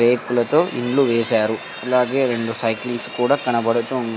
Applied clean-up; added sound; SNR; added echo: none; none; none; none.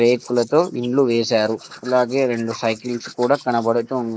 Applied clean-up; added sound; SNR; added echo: neural mask model Resemble Enhance denoiser.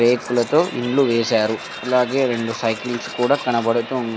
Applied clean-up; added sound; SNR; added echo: none; Domestic sounds, home sounds; 20 dB; none.